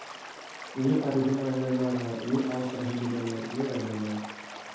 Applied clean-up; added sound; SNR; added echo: none; Stream / Liquid; 12 dB; reverberation time 0.9 s.